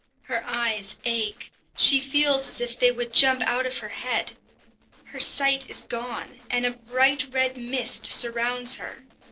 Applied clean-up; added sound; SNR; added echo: neural separator model SepFormer DNS4.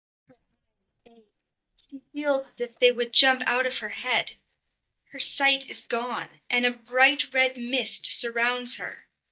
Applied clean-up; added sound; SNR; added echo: neural mask model DeepFilterNet 3.